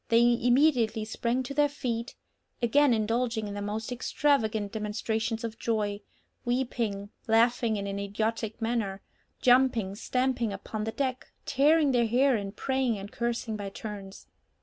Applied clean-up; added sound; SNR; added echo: none; none; none; none.